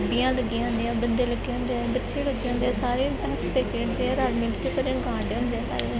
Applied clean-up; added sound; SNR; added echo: none; none; none; none.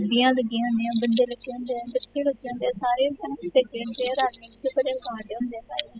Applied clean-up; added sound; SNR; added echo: classical method spectral subtraction.